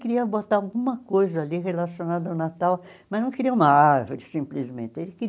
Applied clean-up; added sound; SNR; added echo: none; none; none; none.